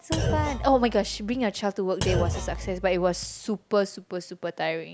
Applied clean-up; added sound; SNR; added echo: none; Thump, thud; 4 dB; none.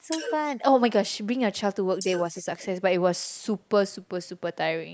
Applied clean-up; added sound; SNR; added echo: neural mask model Resemble Enhance denoiser.